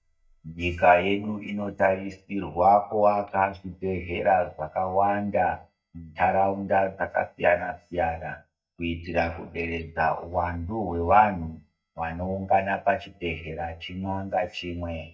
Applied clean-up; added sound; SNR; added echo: neural mask model DeepFilterNet 3.